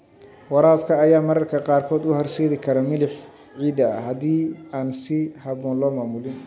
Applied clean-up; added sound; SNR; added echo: none; none; none; none.